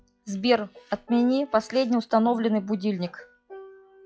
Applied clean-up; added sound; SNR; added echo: classical method log-MMSE.